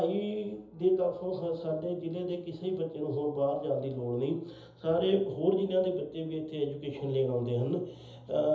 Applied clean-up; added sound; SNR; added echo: none; none; none; reverberation time 0.7 s.